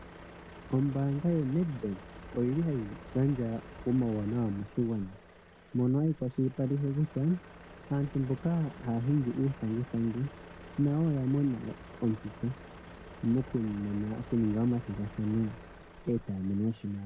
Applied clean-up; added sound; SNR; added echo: none; Truck; 17 dB; none.